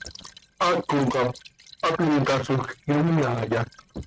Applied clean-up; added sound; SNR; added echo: neural mask model RNNoise.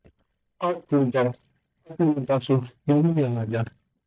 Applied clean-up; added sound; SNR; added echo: neural mask model DeepFilterNet 3.